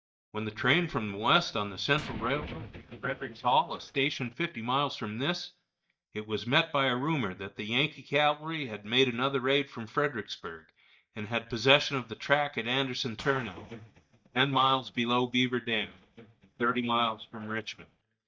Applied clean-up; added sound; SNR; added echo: neural mask model DeepFilterNet 3.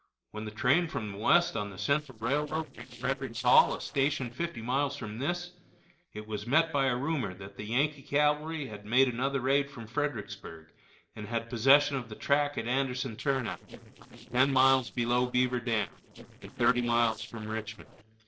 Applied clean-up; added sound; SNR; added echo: neural separator model SepFormer DNS4.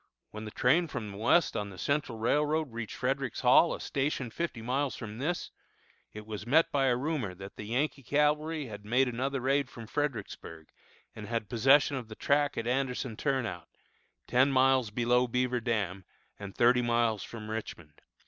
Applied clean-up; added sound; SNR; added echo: none; none; none; none.